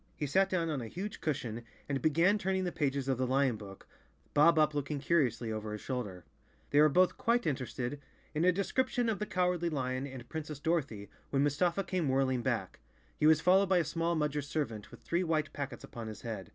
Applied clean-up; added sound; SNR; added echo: none; none; none; none.